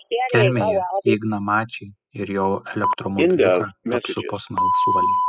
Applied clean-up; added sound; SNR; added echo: classical method spectral subtraction.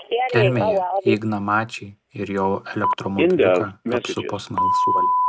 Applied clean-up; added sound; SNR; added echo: neural mask model RNNoise.